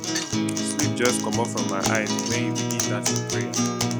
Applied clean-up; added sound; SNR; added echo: none; Acoustic guitar; -5 dB; none.